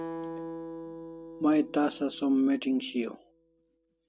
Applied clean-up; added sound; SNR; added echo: none; Acoustic guitar; 12 dB; none.